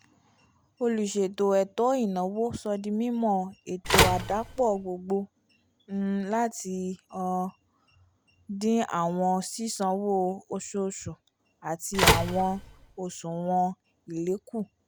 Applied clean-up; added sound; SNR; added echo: none; Telephone; -3 dB; none.